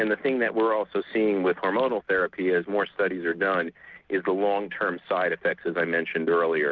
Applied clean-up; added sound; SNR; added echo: none; none; none; none.